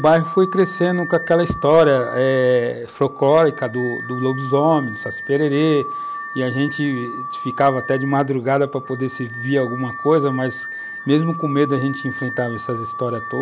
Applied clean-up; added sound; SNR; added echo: none; Alarm / Car; 11 dB; none.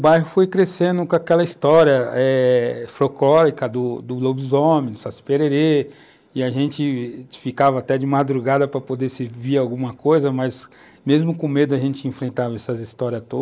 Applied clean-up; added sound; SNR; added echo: neural mask model Resemble Enhance denoiser.